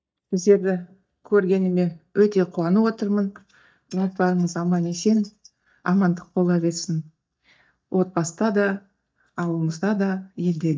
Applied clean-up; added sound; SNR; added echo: neural mask model DeepFilterNet 3.